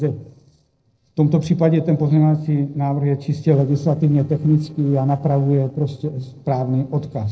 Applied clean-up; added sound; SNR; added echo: neural separator model SepFormer DNS4.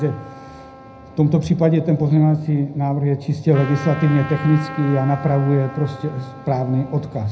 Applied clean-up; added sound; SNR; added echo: none; Trumpet; 17 dB; reverberation time 0.4 s.